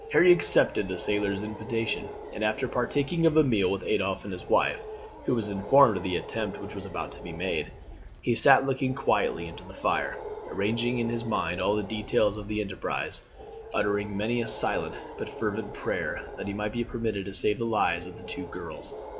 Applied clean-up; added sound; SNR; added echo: none; Animal; 13 dB; none.